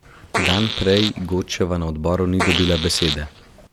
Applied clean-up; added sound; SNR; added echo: none; Fart; 5 dB; none.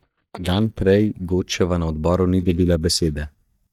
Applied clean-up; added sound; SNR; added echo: neural mask model DeepFilterNet 3.